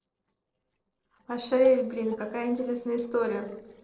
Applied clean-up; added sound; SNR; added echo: neural separator model SepFormer DNS4.